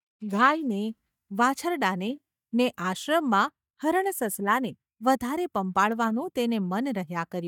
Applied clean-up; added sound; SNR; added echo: neural mask model DeepFilterNet 3.